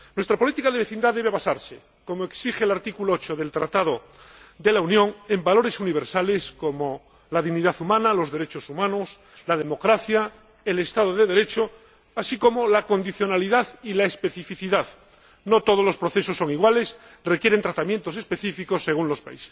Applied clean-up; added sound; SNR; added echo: none; none; none; none.